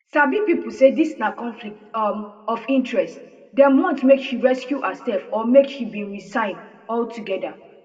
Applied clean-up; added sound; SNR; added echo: none; none; none; reverberation time 1.0 s.